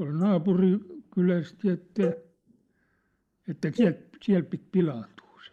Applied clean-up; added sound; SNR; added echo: neural mask model Resemble Enhance denoiser.